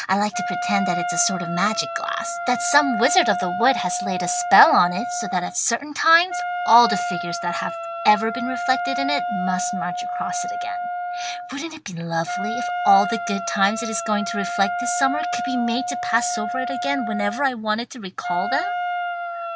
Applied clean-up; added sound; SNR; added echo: none; Wind instrument, woodwind instrument; 4 dB; none.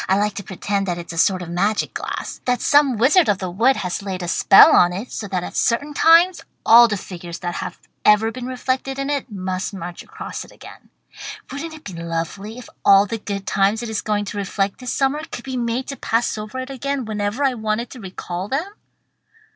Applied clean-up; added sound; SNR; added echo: none; none; none; none.